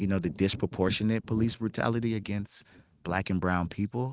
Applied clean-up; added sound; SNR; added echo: neural mask model RNNoise.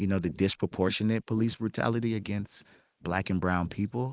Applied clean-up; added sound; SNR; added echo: neural mask model Resemble Enhance denoiser.